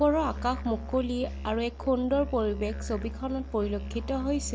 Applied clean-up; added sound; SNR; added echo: none; Musical instrument; 8 dB; none.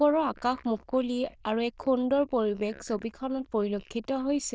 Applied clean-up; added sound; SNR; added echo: neural diffusion model UNIVERSE++.